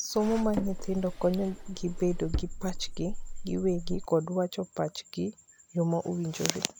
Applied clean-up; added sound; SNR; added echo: none; Drawer open or close; 4 dB; none.